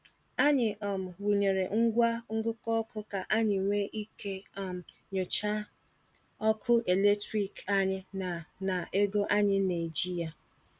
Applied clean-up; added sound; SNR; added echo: none; none; none; none.